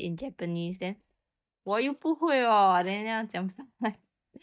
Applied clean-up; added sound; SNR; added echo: neural mask model DeepFilterNet 3.